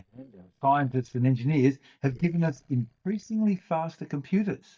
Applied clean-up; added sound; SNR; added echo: neural mask model DeepFilterNet 3.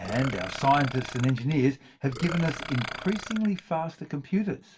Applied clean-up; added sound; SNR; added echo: none; Burping, eructation; 10 dB; reverberation time 0.2 s.